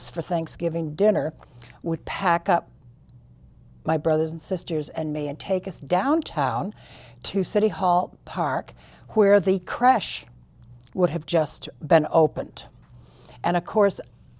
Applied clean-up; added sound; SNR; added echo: none; none; none; none.